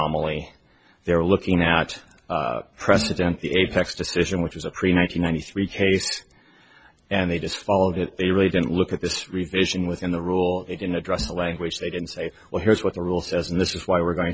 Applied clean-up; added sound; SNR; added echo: none; none; none; none.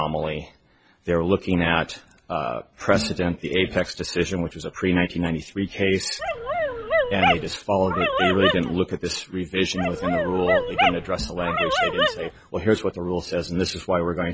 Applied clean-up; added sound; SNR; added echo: none; Dog; -1 dB; none.